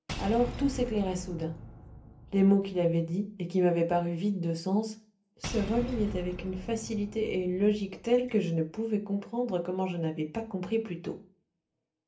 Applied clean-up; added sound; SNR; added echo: none; Shatter / Boom; 12 dB; reverberation time 0.3 s.